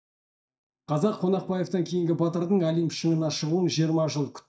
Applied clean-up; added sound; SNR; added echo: neural mask model DeepFilterNet 3.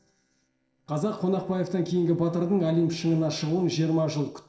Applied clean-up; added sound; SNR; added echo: neural separator model SepFormer DNS4.